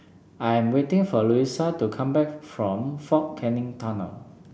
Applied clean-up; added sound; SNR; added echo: none; none; none; none.